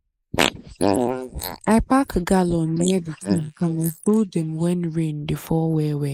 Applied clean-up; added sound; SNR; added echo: neural mask model Resemble Enhance denoiser.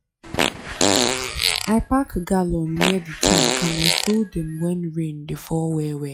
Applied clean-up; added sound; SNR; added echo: classical method log-MMSE.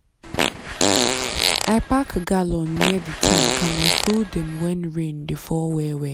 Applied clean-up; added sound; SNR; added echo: none; Fart; -1 dB; none.